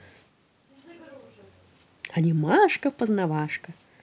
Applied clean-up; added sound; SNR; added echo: none; none; none; none.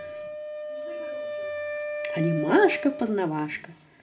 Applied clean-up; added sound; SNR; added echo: none; Wind instrument, woodwind instrument; 6 dB; reverberation time 0.4 s.